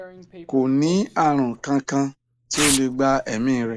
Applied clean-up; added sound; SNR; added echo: neural mask model Resemble Enhance denoiser.